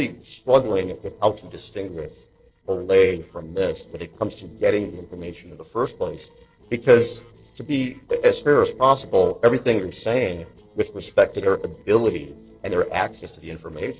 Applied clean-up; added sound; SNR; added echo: neural separator model SepFormer DNS4.